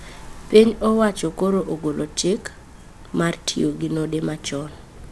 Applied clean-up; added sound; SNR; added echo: none; Truck; 18 dB; none.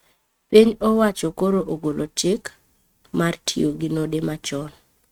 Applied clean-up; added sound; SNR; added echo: neural mask model RNNoise.